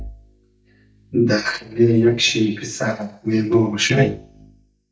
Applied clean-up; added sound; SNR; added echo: neural mask model DeepFilterNet 3.